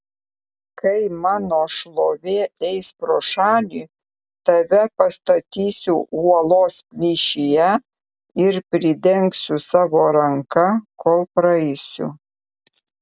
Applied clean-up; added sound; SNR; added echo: none; none; none; none.